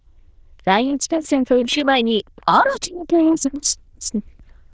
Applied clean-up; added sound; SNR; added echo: neural diffusion model UNIVERSE++.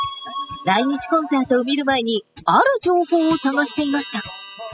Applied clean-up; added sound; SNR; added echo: classical method spectral subtraction.